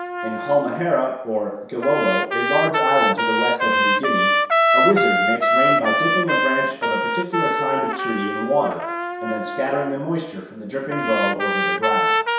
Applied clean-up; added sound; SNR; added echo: none; Trumpet; -2 dB; reverberation time 0.7 s.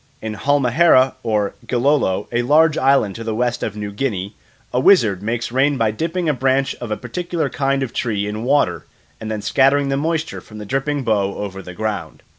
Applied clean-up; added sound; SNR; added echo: none; none; none; none.